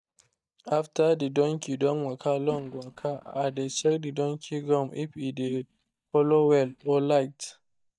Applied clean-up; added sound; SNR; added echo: neural mask model DeepFilterNet 3.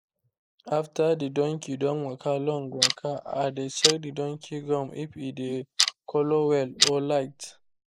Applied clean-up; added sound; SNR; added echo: neural mask model Resemble Enhance denoiser.